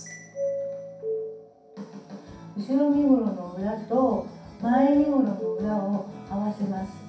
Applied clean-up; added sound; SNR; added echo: none; Doorbell; 7 dB; reverberation time 0.6 s.